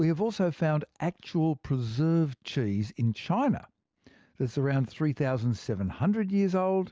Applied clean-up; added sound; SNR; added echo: none; none; none; none.